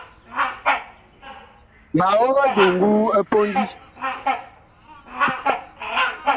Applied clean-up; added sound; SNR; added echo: none; Bird vocalization, bird call, bird song; 3 dB; none.